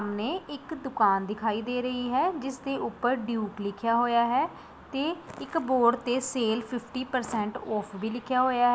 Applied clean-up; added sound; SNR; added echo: none; none; none; none.